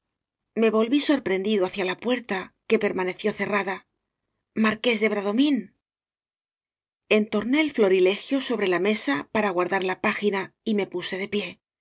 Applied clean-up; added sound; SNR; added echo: none; none; none; none.